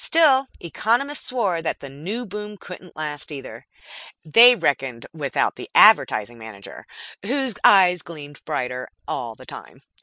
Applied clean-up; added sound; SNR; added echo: none; none; none; none.